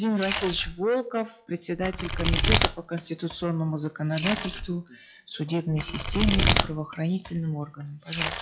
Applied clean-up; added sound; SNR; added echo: classical method log-MMSE.